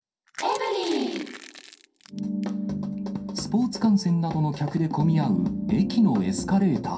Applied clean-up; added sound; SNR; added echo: none; Crushing; 20 dB; reverberation time 0.3 s.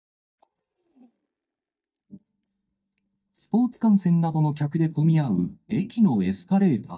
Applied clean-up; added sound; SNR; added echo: neural mask model DeepFilterNet 3.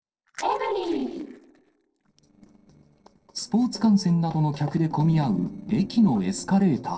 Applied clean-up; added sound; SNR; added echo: neural separator model SepFormer DNS4.